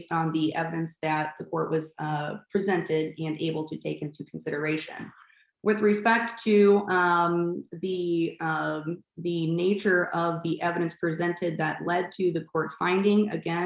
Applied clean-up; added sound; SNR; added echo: none; none; none; none.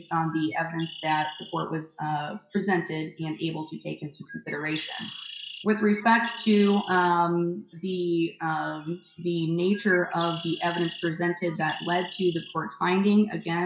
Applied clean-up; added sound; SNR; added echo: classical method WPE with log-MMSE.